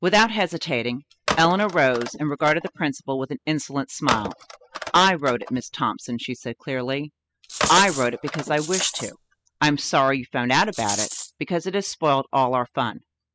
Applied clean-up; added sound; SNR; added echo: classical method spectral subtraction.